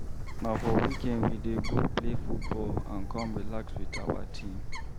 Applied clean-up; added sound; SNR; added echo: none; Bird; 0 dB; none.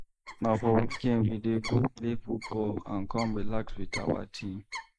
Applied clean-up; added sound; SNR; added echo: neural mask model Resemble Enhance denoiser.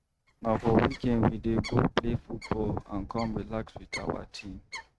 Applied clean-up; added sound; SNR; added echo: neural mask model RNNoise.